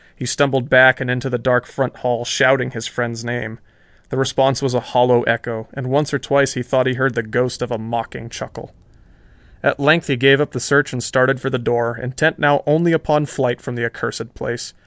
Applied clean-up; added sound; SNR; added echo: none; none; none; none.